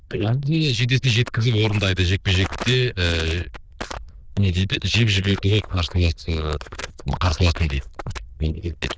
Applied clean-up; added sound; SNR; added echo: neural diffusion model UNIVERSE++.